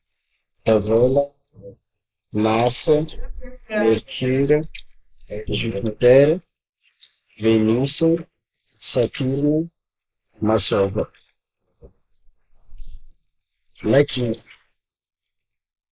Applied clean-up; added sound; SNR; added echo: neural mask model Resemble Enhance denoiser.